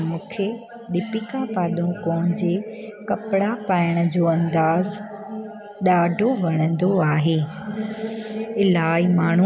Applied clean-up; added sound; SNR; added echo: none; none; none; none.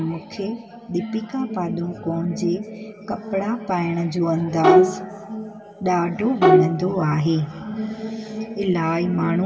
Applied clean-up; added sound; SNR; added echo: none; Bowed string instrument; -5 dB; reverberation time 2.5 s.